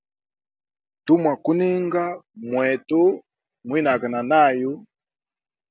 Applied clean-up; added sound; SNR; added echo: none; none; none; none.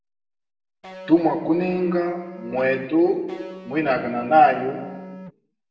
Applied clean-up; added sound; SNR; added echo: none; Electric guitar; 17 dB; reverberation time 1.0 s.